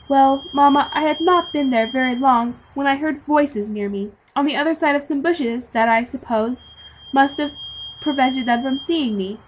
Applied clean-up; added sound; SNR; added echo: none; Squeak / Vehicle; 19 dB; none.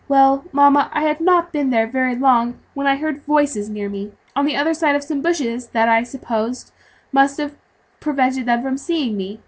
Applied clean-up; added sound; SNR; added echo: none; none; none; none.